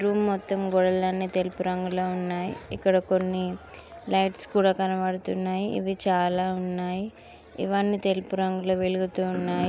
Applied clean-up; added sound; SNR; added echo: none; none; none; none.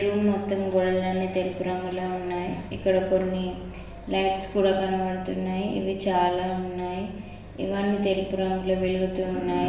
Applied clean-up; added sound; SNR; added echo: none; Microwave oven; 16 dB; reverberation time 0.9 s.